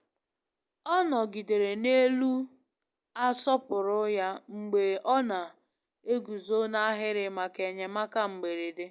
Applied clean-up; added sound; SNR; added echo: none; none; none; none.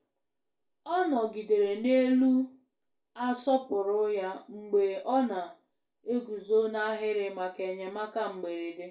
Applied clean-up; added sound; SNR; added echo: none; none; none; reverberation time 0.3 s.